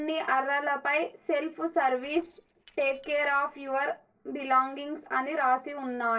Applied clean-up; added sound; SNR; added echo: neural separator model SepFormer DNS4.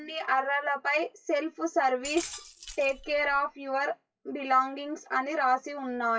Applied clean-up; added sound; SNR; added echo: classical method WPE with log-MMSE.